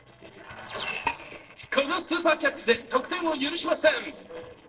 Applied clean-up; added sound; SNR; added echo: neural separator model SepFormer DNS4.